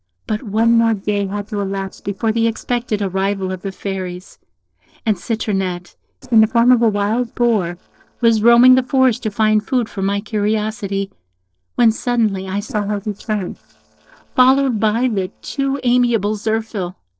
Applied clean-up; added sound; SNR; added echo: neural separator model SepFormer DNS4.